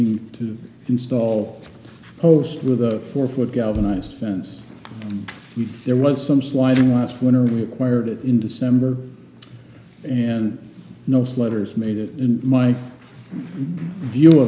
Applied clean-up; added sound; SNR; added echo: none; Bass drum; 16 dB; none.